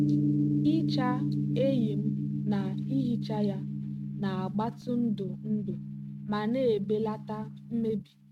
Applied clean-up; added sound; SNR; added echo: neural mask model RNNoise.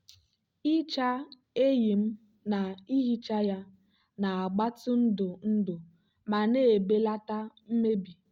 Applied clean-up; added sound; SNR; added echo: none; none; none; none.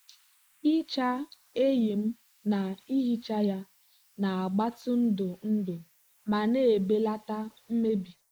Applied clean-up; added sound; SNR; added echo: neural mask model Resemble Enhance denoiser.